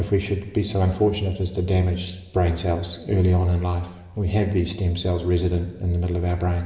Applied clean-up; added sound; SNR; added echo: none; none; none; reverberation time 1.0 s.